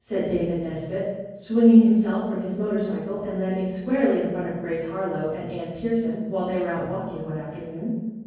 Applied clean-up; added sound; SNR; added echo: none; none; none; reverberation time 1.3 s.